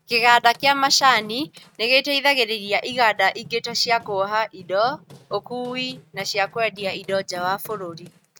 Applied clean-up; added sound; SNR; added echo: neural mask model RNNoise.